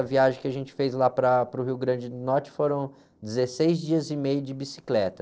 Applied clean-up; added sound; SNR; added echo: neural separator model SepFormer DNS4.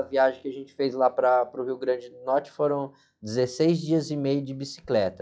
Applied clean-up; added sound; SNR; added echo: classical method log-MMSE.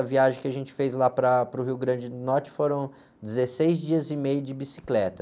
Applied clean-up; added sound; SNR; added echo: none; none; none; none.